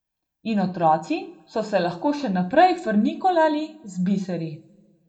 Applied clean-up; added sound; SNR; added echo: none; none; none; reverberation time 0.4 s.